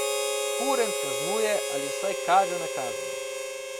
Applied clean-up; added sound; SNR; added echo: none; Harmonica; 0 dB; none.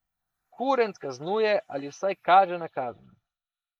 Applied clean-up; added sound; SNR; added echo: neural mask model Resemble Enhance denoiser.